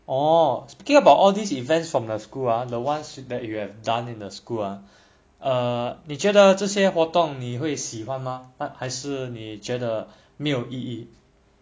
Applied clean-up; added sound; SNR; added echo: none; none; none; none.